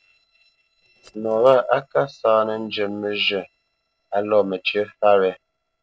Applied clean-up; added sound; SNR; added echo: neural separator model SepFormer DNS4.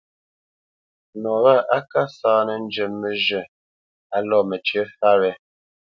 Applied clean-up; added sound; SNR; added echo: none; none; none; none.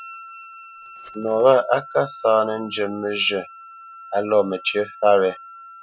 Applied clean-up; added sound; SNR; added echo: none; Wind instrument, woodwind instrument + Cutlery, silverware; 18 dB; none.